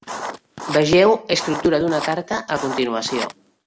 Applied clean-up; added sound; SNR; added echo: none; Writing; 11 dB; none.